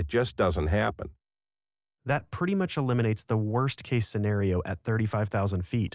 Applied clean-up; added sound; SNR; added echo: none; none; none; none.